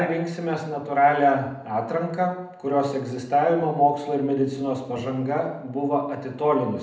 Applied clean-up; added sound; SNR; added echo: none; none; none; reverberation time 0.8 s.